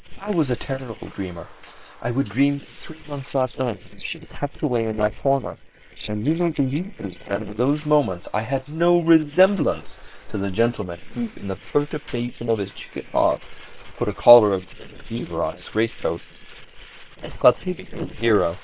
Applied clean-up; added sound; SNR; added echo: neural separator model SepFormer WHAM!.